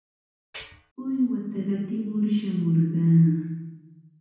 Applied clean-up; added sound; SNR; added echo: none; Tools; 18 dB; reverberation time 1.1 s.